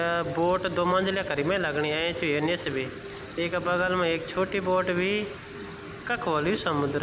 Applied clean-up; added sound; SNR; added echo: none; Cricket; 1 dB; none.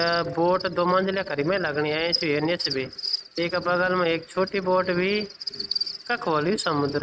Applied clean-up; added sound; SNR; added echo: neural mask model RNNoise.